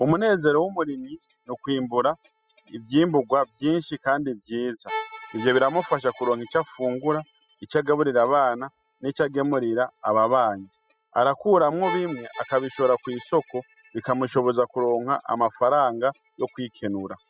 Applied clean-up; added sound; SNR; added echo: classical method spectral subtraction.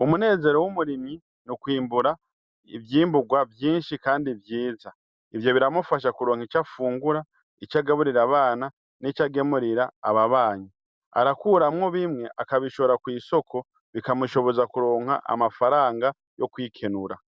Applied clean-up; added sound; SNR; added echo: none; none; none; none.